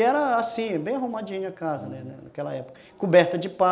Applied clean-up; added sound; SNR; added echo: none; none; none; none.